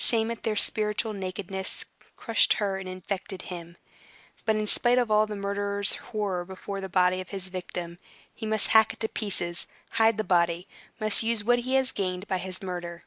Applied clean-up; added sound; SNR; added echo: neural mask model Resemble Enhance denoiser.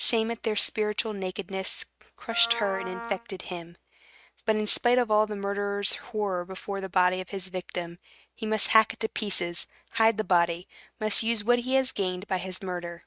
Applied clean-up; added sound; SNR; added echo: neural mask model RNNoise.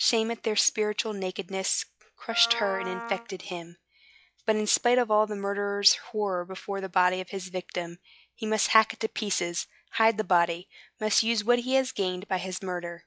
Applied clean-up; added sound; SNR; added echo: classical method log-MMSE.